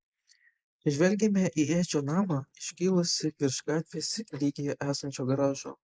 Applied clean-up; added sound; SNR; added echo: neural mask model Resemble Enhance denoiser.